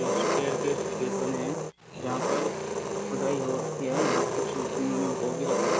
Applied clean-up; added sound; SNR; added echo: none; Engine; -4 dB; none.